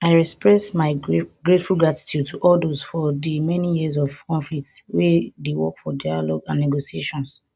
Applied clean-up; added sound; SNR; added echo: none; none; none; none.